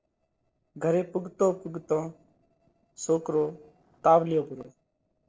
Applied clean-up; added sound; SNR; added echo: neural separator model SepFormer DNS4.